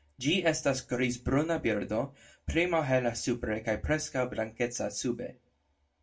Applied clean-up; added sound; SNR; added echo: none; none; none; reverberation time 0.2 s.